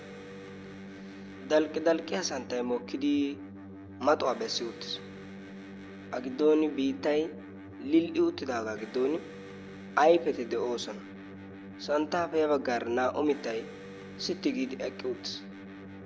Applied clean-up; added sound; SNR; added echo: none; Electric guitar; 14 dB; none.